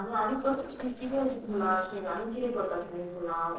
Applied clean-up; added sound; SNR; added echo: neural separator model SepFormer DNS4.